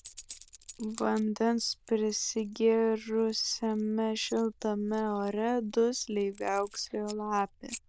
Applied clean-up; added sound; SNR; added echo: neural diffusion model UNIVERSE++.